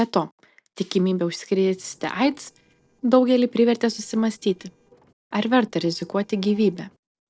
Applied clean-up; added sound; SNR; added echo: neural separator model SepFormer DNS4.